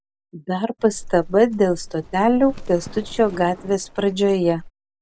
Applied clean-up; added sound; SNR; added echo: none; Livestock, farm animals, working animals; 16 dB; none.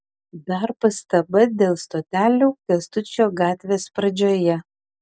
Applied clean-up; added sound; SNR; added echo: none; none; none; none.